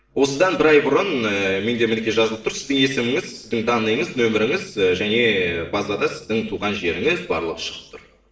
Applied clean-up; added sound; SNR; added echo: neural separator model SepFormer DNS4.